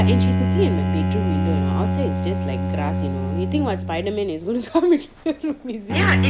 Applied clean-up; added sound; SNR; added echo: none; Bowed string instrument; -3 dB; none.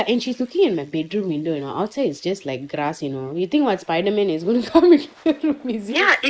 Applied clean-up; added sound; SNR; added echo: neural mask model Resemble Enhance denoiser.